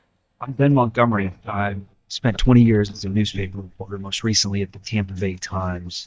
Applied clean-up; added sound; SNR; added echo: neural mask model DeepFilterNet 3.